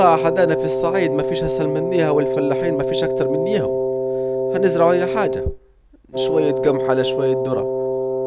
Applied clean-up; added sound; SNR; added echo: none; Wind instrument, woodwind instrument; 0 dB; none.